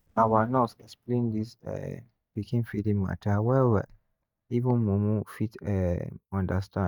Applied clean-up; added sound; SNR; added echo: neural mask model DeepFilterNet 3.